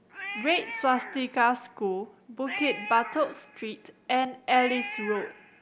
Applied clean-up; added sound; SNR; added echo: none; Cat; 10 dB; none.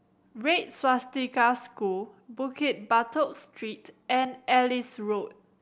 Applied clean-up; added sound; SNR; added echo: none; none; none; none.